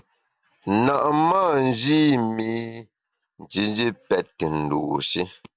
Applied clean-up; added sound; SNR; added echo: none; none; none; none.